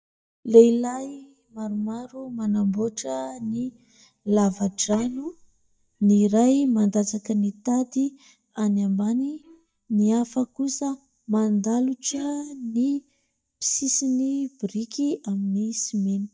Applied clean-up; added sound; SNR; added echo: neural mask model DeepFilterNet 3.